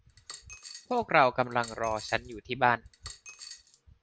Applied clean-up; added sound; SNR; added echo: none; Coin (dropping); 18 dB; none.